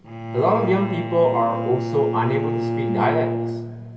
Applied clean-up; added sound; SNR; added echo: none; Bowed string instrument; 3 dB; reverberation time 1.5 s.